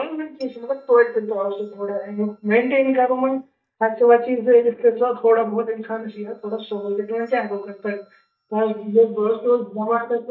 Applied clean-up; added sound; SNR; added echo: neural mask model DeepFilterNet 3.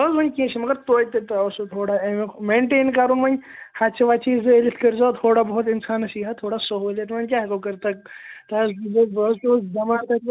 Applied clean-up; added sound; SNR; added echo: none; none; none; none.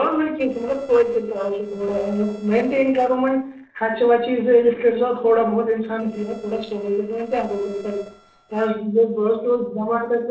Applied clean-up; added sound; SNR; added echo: neural separator model SepFormer DNS4.